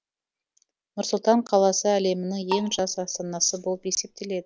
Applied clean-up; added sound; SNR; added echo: none; Bowed string instrument; 14 dB; none.